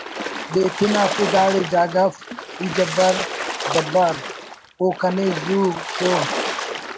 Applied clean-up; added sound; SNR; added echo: none; Splash, splatter; 6 dB; none.